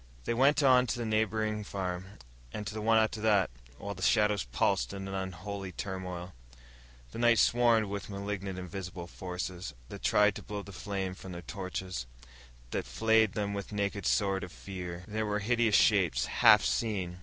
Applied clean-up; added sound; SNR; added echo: none; none; none; none.